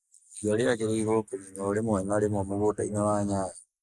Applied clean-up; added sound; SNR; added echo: neural mask model Resemble Enhance denoiser.